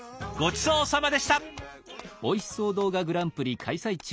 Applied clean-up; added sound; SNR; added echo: none; none; none; none.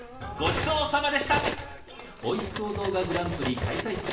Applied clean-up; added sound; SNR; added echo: none; Cutlery, silverware; 5 dB; reverberation time 0.8 s.